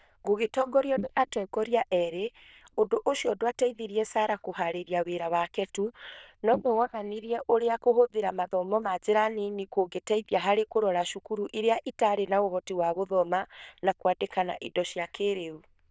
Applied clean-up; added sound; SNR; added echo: neural diffusion model UNIVERSE++.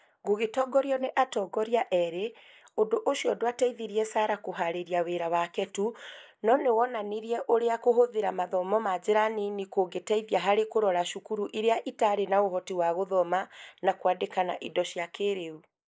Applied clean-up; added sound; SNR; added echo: neural mask model Resemble Enhance denoiser.